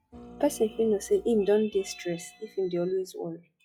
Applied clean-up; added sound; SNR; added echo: classical method log-MMSE.